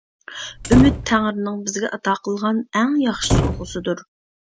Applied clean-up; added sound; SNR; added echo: none; Slam; 1 dB; none.